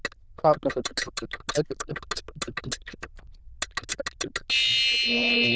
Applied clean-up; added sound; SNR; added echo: neural diffusion model UNIVERSE++.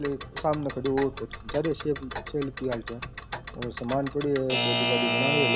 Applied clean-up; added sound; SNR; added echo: none; Alarm / Clock; 1 dB; none.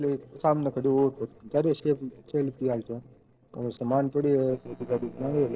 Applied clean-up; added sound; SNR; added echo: neural separator model SepFormer DNS4.